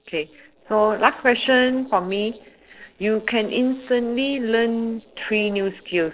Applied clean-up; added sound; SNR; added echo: neural separator model SepFormer DNS4.